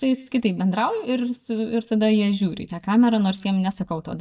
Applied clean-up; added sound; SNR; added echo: neural mask model DeepFilterNet 3.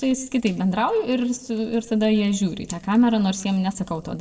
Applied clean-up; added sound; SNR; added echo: neural separator model SepFormer DNS4.